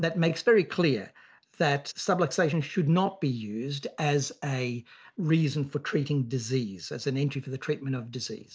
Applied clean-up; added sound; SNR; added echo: none; none; none; none.